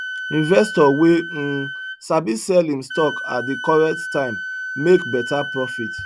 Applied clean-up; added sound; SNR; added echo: none; Wind instrument, woodwind instrument; 9 dB; none.